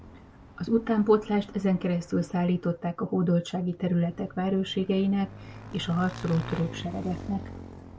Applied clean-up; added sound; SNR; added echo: none; Motorcycle / Engine; 16 dB; none.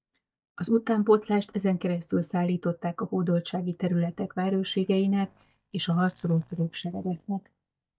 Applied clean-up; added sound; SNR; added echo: neural mask model DeepFilterNet 3.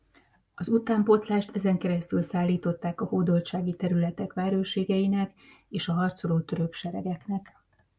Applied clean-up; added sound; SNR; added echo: none; none; none; none.